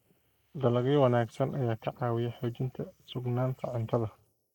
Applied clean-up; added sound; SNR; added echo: neural mask model Resemble Enhance denoiser.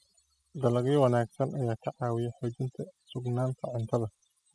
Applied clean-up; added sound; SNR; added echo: classical method spectral subtraction.